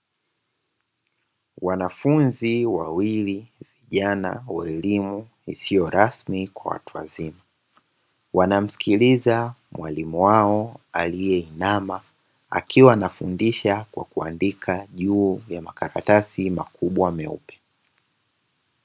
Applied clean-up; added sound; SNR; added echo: none; none; none; none.